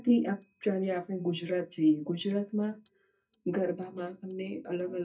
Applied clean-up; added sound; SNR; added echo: neural mask model DeepFilterNet 3.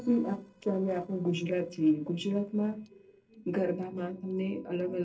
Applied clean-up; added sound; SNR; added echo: neural separator model SepFormer DNS4.